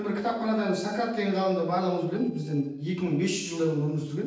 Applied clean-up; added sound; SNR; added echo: neural separator model SepFormer DNS4.